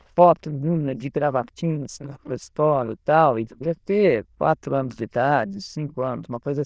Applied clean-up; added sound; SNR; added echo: neural diffusion model UNIVERSE++.